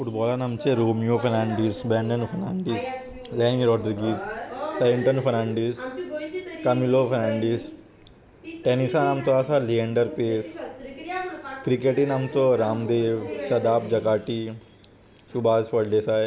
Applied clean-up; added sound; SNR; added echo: none; none; none; none.